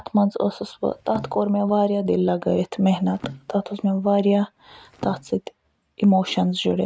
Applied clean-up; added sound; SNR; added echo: neural mask model RNNoise.